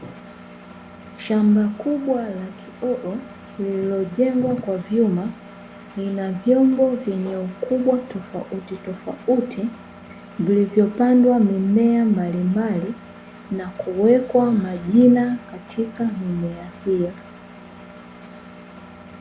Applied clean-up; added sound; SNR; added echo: none; Engine; 19 dB; none.